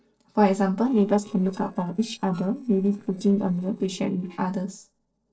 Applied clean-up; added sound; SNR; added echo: neural separator model SepFormer DNS4.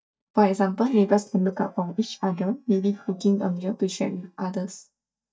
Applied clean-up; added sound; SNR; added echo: neural mask model DeepFilterNet 3.